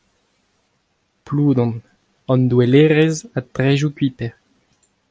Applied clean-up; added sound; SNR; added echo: none; none; none; none.